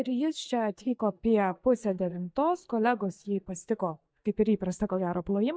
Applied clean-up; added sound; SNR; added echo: neural mask model DeepFilterNet 3.